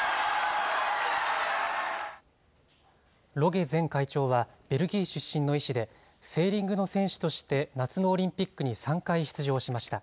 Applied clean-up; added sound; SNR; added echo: none; none; none; none.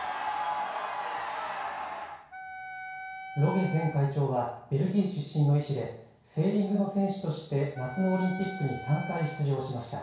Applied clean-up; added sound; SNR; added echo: none; Wind instrument, woodwind instrument; 12 dB; reverberation time 0.6 s.